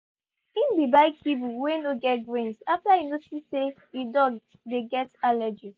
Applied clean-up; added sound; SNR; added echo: none; none; none; none.